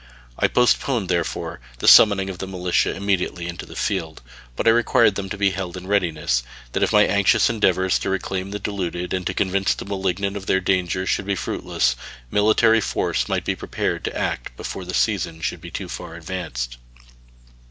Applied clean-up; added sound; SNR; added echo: none; none; none; none.